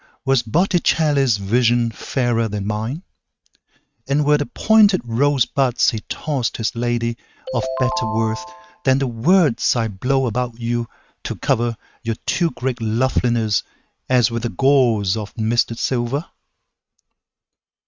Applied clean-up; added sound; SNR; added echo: neural mask model RNNoise.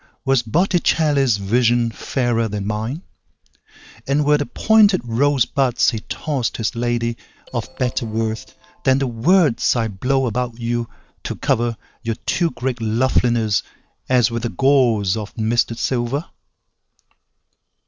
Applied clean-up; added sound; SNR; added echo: neural separator model SepFormer DNS4.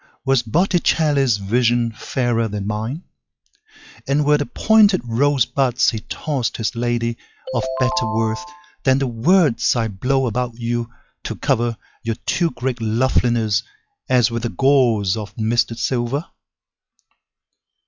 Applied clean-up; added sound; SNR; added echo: classical method log-MMSE.